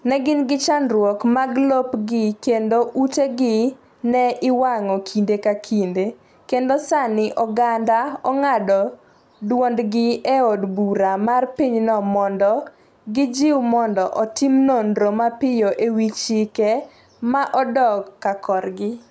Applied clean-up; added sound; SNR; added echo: none; none; none; none.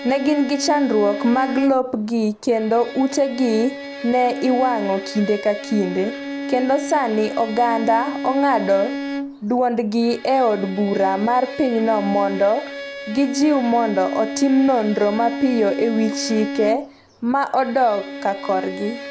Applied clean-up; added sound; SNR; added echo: none; Bowed string instrument; 9 dB; none.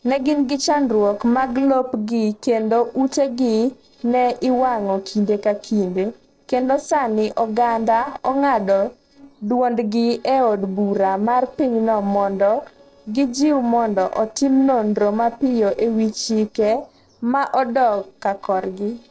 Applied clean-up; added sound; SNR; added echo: neural separator model SepFormer DNS4.